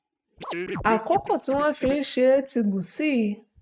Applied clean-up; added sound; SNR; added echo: neural mask model RNNoise.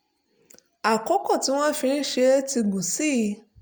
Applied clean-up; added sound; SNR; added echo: none; none; none; none.